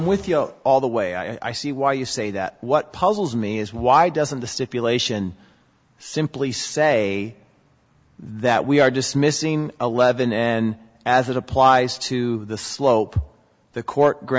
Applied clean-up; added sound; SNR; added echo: none; none; none; none.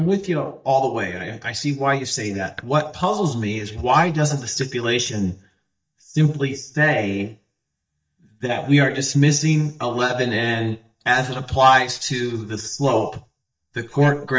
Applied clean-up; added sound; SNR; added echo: neural mask model DeepFilterNet 3.